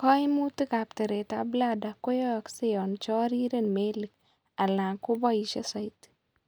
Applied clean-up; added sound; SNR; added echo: none; none; none; none.